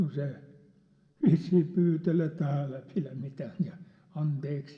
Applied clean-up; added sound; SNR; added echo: none; none; none; reverberation time 1.0 s.